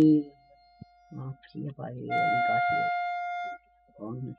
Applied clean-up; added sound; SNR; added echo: classical method spectral subtraction.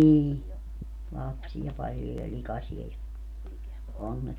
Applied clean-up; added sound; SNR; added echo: none; none; none; none.